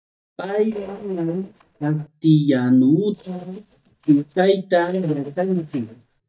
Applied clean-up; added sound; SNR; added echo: neural mask model DeepFilterNet 3.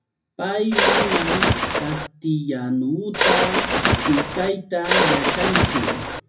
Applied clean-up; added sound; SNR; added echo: none; Bird; -5 dB; reverberation time 0.4 s.